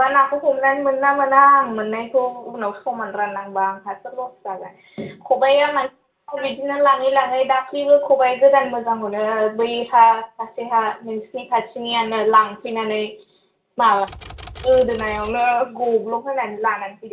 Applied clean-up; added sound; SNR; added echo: none; Typewriter; 16 dB; reverberation time 0.2 s.